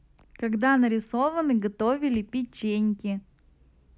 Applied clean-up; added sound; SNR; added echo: none; none; none; none.